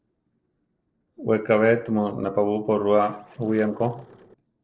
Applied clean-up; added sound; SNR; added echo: neural separator model SepFormer DNS4.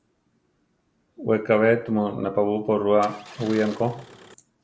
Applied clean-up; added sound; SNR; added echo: none; Engine starting; 19 dB; none.